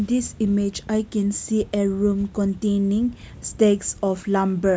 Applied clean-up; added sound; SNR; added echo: none; none; none; none.